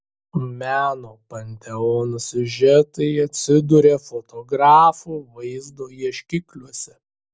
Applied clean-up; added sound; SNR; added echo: none; none; none; none.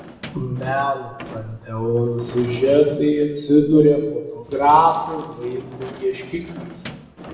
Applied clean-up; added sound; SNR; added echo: none; Sliding door / Slam; 18 dB; reverberation time 1.0 s.